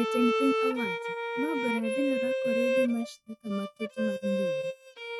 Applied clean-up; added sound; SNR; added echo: neural mask model RNNoise.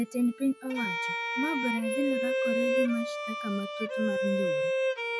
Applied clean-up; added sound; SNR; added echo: classical method log-MMSE.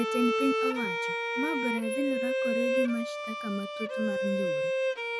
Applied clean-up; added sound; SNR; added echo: none; Bowed string instrument; -3 dB; none.